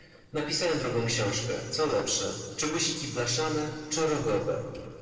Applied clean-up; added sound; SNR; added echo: neural separator model SepFormer DNS4.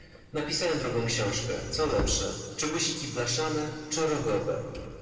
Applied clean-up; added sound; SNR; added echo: none; Subway, metro, underground; 8 dB; reverberation time 2.1 s.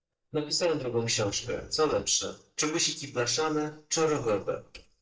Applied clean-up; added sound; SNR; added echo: neural mask model DeepFilterNet 3.